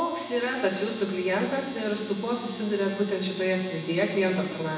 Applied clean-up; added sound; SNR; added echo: none; Domestic sounds, home sounds; 15 dB; reverberation time 1.2 s.